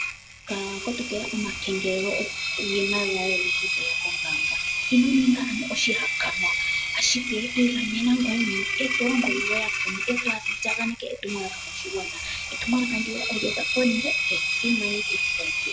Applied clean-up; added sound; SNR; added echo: none; Engine; 0 dB; none.